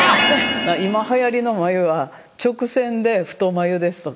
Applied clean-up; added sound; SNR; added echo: none; none; none; none.